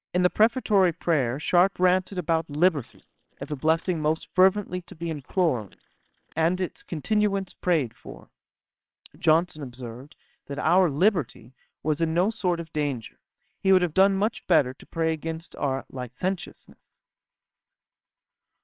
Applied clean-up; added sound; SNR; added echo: neural separator model SepFormer WHAMR!.